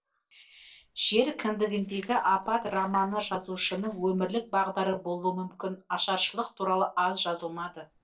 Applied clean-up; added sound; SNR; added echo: neural separator model SepFormer DNS4.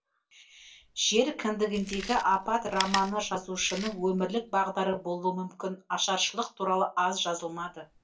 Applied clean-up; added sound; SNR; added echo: none; Chewing, mastication; 15 dB; reverberation time 0.2 s.